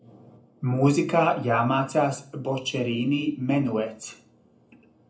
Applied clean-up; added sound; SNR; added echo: none; none; none; reverberation time 0.3 s.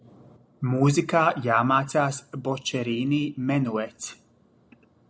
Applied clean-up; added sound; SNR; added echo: none; none; none; none.